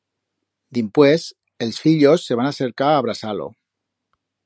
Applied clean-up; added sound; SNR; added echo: none; none; none; none.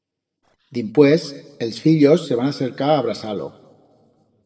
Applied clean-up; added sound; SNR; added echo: neural separator model SepFormer DNS4.